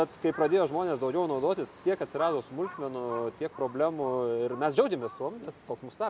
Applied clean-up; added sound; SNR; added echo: none; Crow; 19 dB; none.